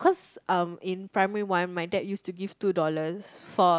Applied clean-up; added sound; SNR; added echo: none; none; none; none.